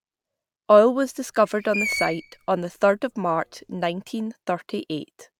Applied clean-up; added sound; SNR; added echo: none; Screech; 12 dB; none.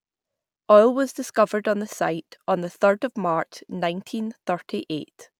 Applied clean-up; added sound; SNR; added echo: none; none; none; none.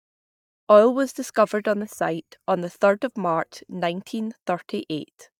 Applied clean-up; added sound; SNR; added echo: neural mask model DeepFilterNet 3.